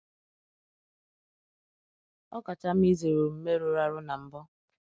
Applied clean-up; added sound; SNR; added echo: none; none; none; none.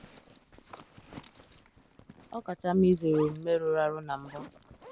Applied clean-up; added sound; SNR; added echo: none; Zipper (clothing); 20 dB; none.